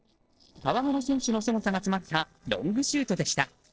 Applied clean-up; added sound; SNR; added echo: neural separator model SepFormer DNS4.